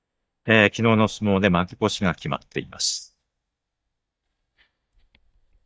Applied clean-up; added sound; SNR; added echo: neural mask model DeepFilterNet 3.